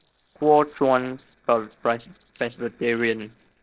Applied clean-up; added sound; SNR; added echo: neural separator model SepFormer DNS4.